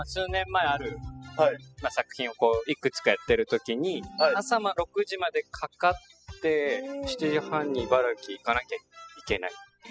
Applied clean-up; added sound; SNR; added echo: classical method spectral subtraction.